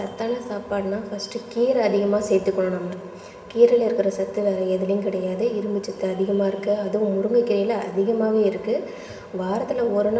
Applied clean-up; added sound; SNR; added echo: none; none; none; reverberation time 1.4 s.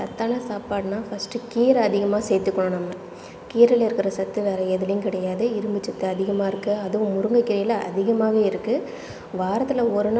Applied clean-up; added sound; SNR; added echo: none; none; none; none.